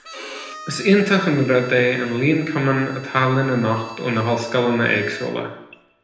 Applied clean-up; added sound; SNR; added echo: none; Bowed string instrument; 19 dB; reverberation time 0.8 s.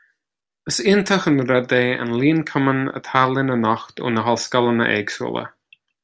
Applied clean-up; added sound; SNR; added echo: none; none; none; none.